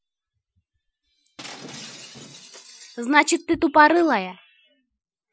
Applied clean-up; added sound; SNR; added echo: classical method Wiener filter.